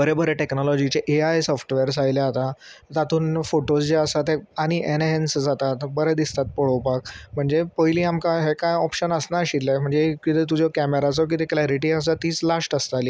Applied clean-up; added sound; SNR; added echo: none; none; none; none.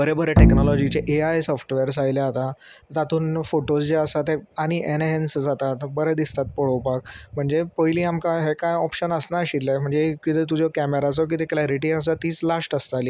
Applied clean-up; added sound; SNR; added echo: none; Bowed string instrument; -3 dB; none.